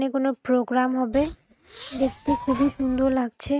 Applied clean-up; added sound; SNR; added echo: neural mask model RNNoise.